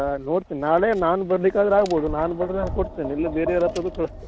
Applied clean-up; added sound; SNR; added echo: none; Tap; 12 dB; none.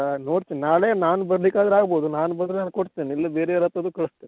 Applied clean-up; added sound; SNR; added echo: none; none; none; none.